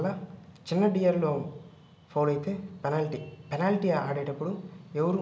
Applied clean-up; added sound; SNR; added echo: none; none; none; none.